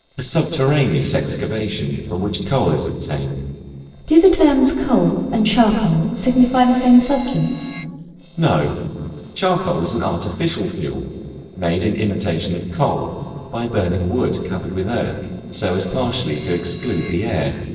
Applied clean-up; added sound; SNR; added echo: neural separator model SepFormer DNS4.